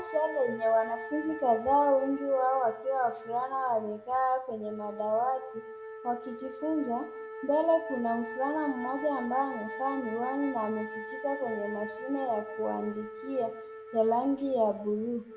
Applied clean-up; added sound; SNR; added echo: none; Wind instrument, woodwind instrument; 11 dB; reverberation time 0.5 s.